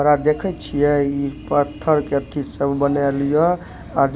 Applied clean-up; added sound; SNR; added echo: none; none; none; none.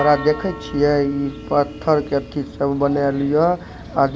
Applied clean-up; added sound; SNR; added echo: none; Church bell; 17 dB; none.